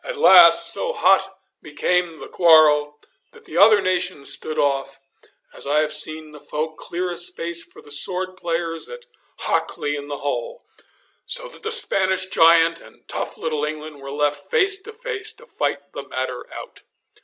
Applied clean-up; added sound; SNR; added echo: none; none; none; none.